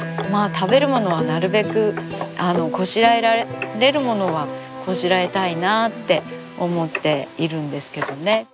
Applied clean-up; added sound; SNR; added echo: none; none; none; none.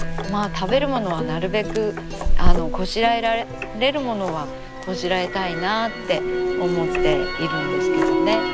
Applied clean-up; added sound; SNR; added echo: none; Crackle; -2 dB; none.